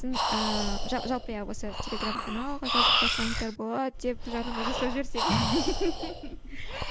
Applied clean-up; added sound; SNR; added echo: none; Breathing; -2 dB; none.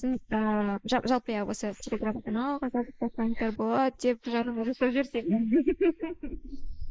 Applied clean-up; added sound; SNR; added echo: neural mask model Resemble Enhance denoiser.